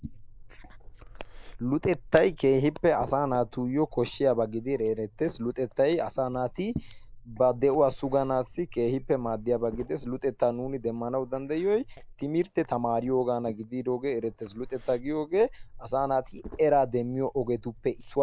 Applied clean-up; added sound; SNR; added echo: neural mask model Resemble Enhance denoiser.